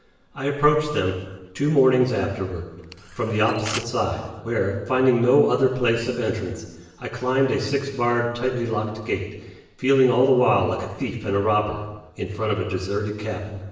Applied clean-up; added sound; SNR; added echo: none; Camera; 13 dB; reverberation time 1.1 s.